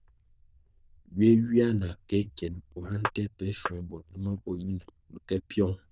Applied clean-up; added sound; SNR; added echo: neural diffusion model UNIVERSE++.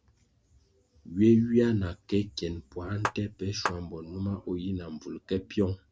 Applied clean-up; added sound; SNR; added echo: none; Clapping; 6 dB; none.